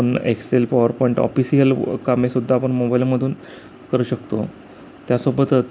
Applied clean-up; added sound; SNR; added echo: none; none; none; none.